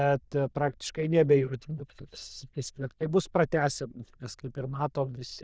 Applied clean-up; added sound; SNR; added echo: neural diffusion model UNIVERSE++.